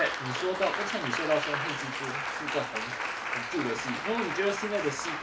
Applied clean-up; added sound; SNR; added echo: none; Applause; 1 dB; none.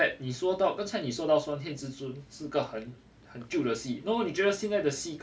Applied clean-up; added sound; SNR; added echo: none; none; none; none.